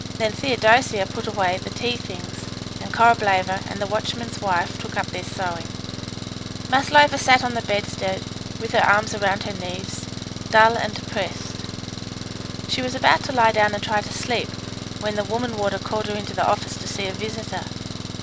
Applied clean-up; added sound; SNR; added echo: none; Engine; 8 dB; none.